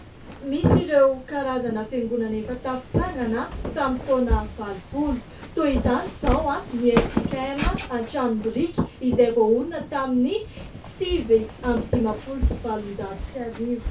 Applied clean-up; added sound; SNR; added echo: none; Walk, footsteps; 7 dB; reverberation time 0.2 s.